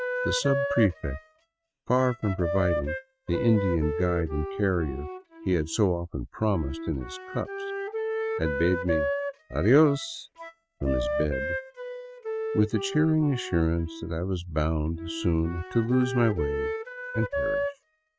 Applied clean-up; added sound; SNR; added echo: neural mask model RNNoise.